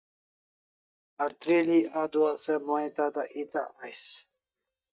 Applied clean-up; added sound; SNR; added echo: neural mask model DeepFilterNet 3.